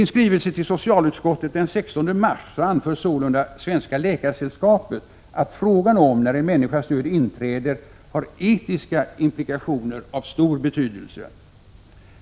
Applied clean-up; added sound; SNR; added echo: none; none; none; none.